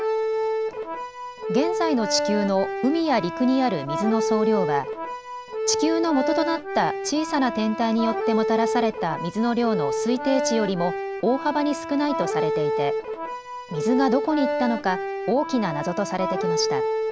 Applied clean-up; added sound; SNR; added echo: none; Accordion; 2 dB; none.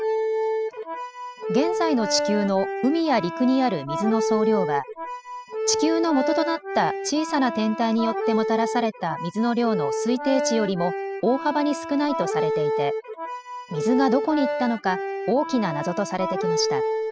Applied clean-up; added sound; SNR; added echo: classical method spectral subtraction.